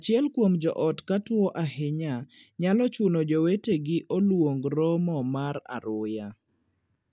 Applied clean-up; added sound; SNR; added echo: none; none; none; none.